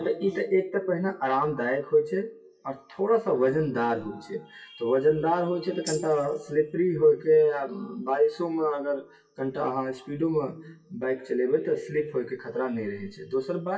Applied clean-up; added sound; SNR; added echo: classical method WPE with log-MMSE.